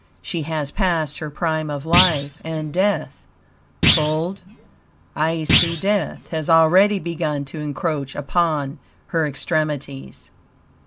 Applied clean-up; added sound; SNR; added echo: none; Thump, thud; 0 dB; none.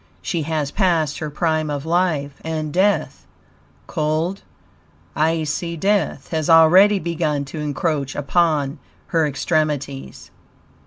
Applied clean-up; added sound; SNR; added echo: none; none; none; none.